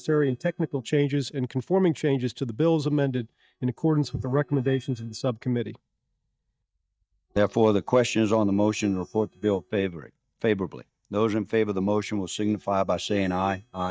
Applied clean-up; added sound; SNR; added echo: neural mask model DeepFilterNet 3.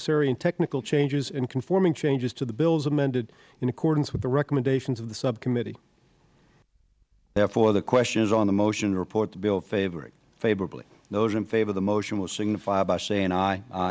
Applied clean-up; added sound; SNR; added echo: none; none; none; none.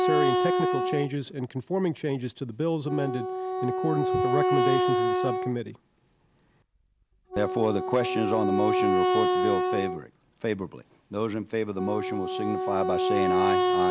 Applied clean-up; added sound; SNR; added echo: none; Wind instrument, woodwind instrument; -2 dB; none.